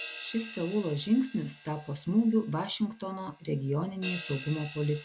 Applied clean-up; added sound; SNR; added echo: none; Crash cymbal; 13 dB; none.